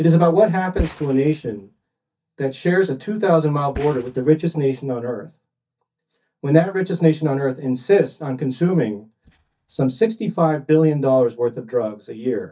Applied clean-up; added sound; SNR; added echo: neural mask model DeepFilterNet 3.